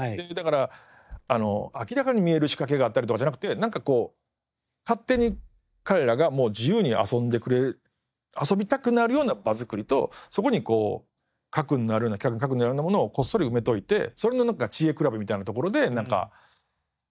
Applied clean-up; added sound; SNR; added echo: neural mask model DeepFilterNet 3.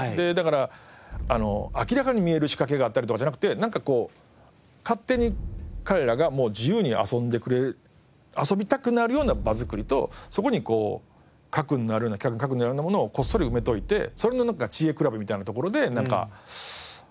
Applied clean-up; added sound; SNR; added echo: none; Explosion; 15 dB; none.